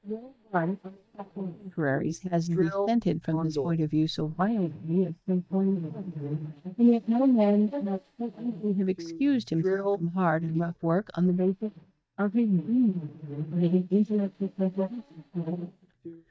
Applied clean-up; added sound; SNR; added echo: neural mask model DeepFilterNet 3.